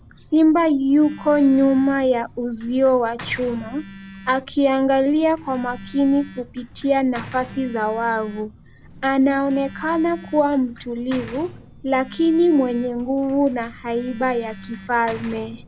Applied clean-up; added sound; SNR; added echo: none; Telephone + Sliding door / Slam; 18 dB; none.